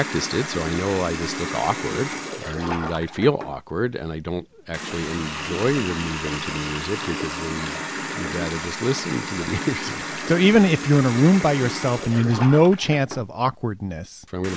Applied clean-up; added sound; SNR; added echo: none; Water tap, faucet; 8 dB; none.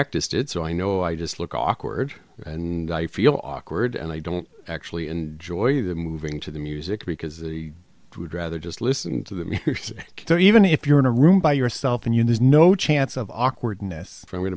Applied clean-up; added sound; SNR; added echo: none; none; none; none.